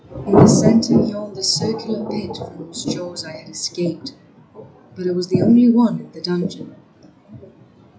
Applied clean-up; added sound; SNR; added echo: classical method log-MMSE.